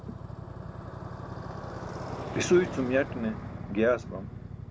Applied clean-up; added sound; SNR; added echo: none; Motorcycle + Idling / Motorcycle; 7 dB; none.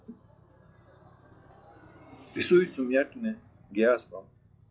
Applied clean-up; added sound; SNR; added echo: classical method log-MMSE.